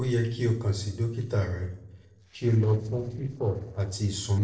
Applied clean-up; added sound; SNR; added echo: neural separator model SepFormer DNS4.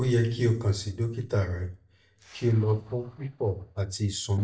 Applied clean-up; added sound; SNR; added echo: neural mask model DeepFilterNet 3.